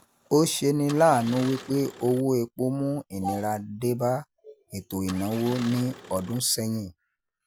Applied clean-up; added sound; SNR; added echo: none; Engine starting; 17 dB; none.